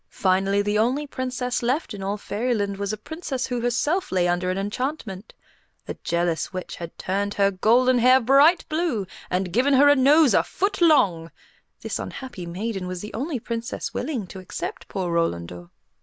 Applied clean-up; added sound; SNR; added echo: none; none; none; none.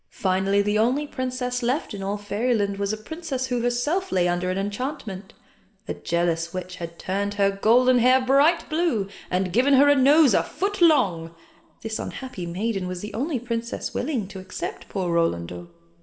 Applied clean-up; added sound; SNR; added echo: none; none; none; reverberation time 1.6 s.